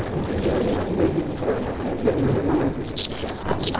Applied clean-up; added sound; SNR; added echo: neural separator model SepFormer DNS4.